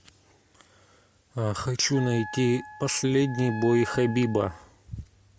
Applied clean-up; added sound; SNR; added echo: none; Wind instrument, woodwind instrument; 13 dB; none.